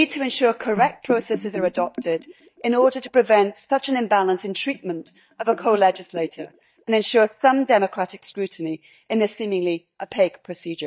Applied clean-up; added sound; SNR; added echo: neural mask model DeepFilterNet 3.